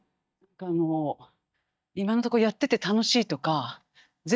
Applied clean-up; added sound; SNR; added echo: neural mask model DeepFilterNet 3.